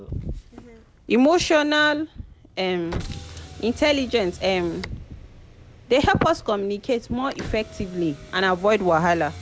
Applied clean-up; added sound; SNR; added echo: none; Motor vehicle (road); 17 dB; none.